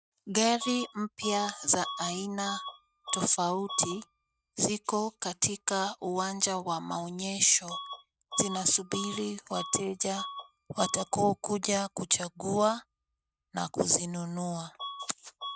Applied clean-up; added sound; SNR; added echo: neural mask model RNNoise.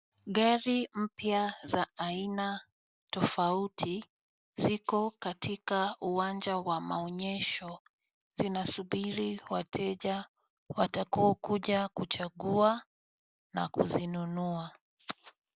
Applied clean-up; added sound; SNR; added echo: none; none; none; none.